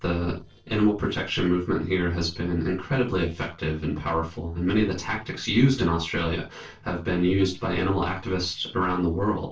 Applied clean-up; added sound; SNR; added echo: neural separator model SepFormer DNS4.